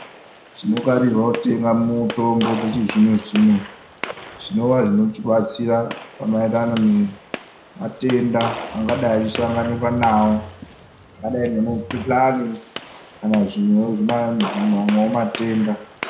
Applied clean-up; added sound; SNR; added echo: none; Gunshot, gunfire; 14 dB; reverberation time 0.4 s.